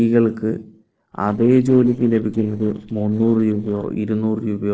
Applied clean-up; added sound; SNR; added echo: neural separator model SepFormer DNS4.